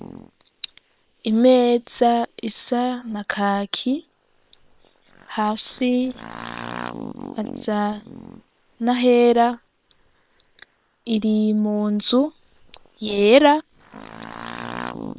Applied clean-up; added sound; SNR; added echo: neural separator model SepFormer WHAM!.